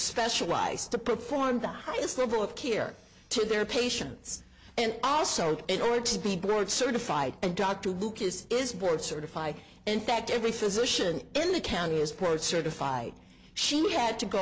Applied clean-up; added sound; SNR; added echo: none; none; none; none.